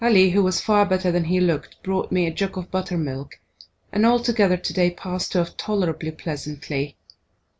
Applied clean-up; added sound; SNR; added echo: none; none; none; none.